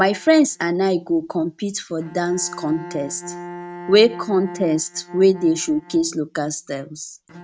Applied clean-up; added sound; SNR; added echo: neural mask model RNNoise.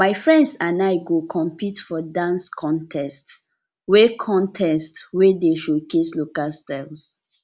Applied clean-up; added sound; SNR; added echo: none; none; none; none.